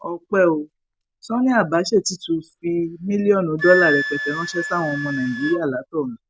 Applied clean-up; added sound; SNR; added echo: none; Wind instrument, woodwind instrument; 8 dB; none.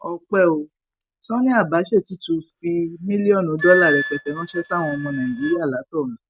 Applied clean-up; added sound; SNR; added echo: neural mask model RNNoise.